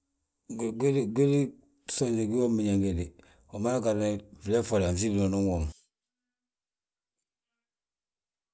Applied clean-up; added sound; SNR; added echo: none; none; none; none.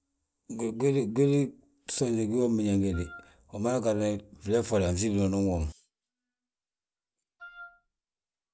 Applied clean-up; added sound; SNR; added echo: none; Wind instrument, woodwind instrument; 20 dB; none.